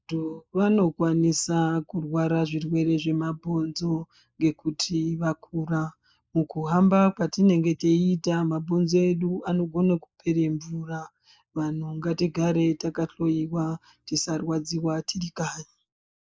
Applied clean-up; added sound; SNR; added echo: neural mask model Resemble Enhance denoiser.